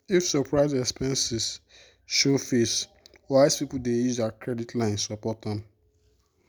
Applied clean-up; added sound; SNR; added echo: none; none; none; none.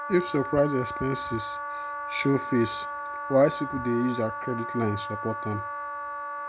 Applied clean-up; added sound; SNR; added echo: none; Wind instrument, woodwind instrument; 7 dB; none.